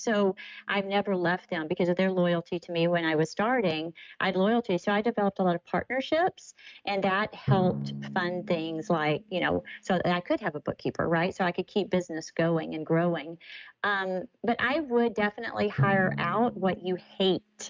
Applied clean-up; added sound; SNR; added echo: neural mask model RNNoise.